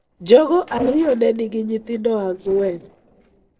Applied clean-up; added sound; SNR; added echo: neural separator model SepFormer DNS4.